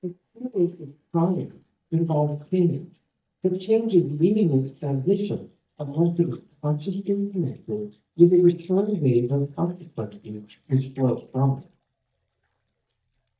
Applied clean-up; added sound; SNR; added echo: neural mask model DeepFilterNet 3.